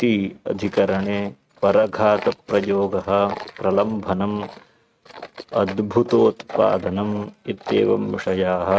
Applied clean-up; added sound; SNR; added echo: neural mask model RNNoise.